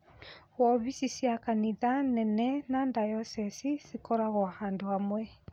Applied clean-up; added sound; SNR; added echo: none; none; none; none.